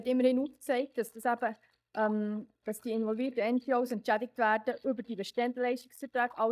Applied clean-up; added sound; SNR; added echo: neural mask model DeepFilterNet 3.